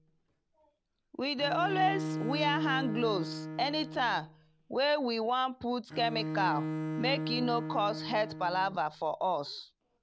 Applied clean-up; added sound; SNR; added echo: none; Bowed string instrument; 6 dB; none.